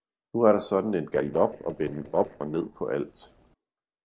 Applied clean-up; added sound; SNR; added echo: neural separator model SepFormer DNS4.